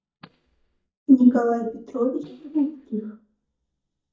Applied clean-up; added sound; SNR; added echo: neural mask model DeepFilterNet 3.